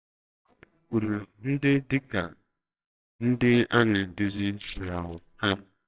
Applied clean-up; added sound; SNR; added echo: neural separator model SepFormer WHAMR!.